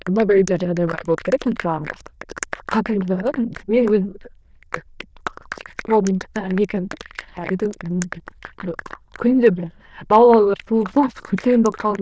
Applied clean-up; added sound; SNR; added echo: neural diffusion model UNIVERSE++.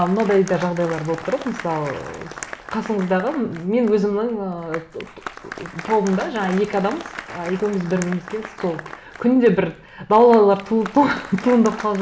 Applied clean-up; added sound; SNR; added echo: none; Applause; 15 dB; none.